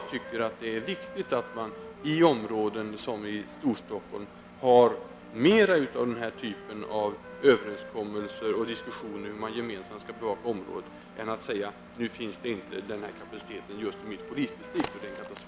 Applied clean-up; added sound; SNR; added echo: none; Wind instrument, woodwind instrument + Engine; 15 dB; none.